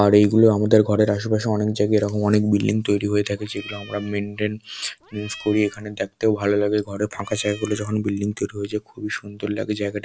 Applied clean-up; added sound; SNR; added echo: none; Cat; 20 dB; none.